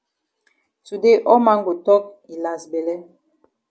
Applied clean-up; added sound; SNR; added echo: none; none; none; none.